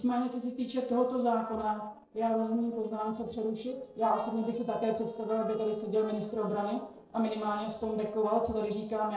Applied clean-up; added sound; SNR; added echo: neural separator model SepFormer DNS4.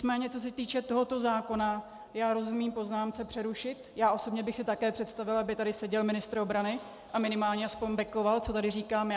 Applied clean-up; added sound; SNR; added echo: none; none; none; none.